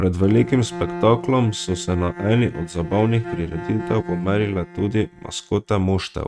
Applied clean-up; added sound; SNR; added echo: neural mask model RNNoise.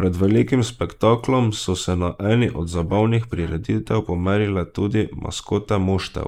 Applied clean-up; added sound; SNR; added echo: neural mask model Resemble Enhance denoiser.